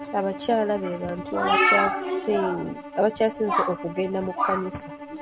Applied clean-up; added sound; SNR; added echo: none; Bowed string instrument; 13 dB; none.